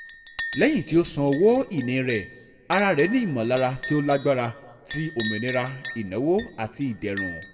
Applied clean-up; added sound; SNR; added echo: none; Chink, clink; 1 dB; reverberation time 0.8 s.